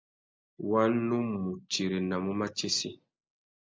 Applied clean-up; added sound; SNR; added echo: none; none; none; none.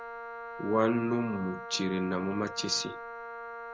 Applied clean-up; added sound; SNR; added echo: none; Wind instrument, woodwind instrument; 9 dB; none.